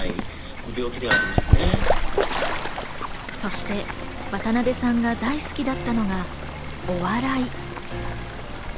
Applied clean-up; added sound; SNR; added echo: none; Hammer + Bird / Fowl; -2 dB; none.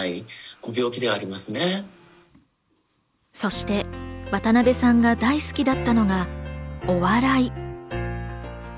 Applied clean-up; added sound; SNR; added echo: none; none; none; none.